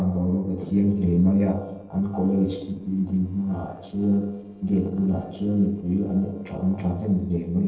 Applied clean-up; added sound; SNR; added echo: neural separator model SepFormer DNS4.